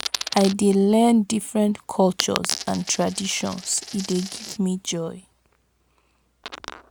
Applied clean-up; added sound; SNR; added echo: none; Coin (dropping); 12 dB; none.